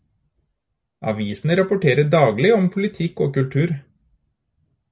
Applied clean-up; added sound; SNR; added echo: none; none; none; none.